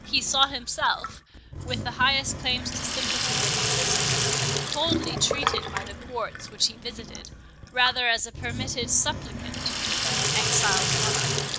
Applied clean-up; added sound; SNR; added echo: none; Sink (filling or washing); 0 dB; none.